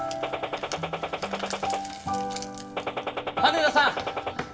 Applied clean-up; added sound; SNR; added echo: none; Gunshot, gunfire; 3 dB; reverberation time 0.7 s.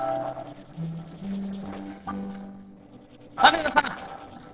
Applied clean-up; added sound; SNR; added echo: neural separator model SepFormer DNS4.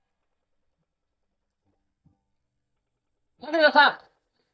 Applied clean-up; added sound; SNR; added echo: neural mask model DeepFilterNet 3.